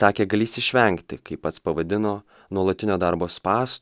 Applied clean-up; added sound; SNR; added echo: none; none; none; none.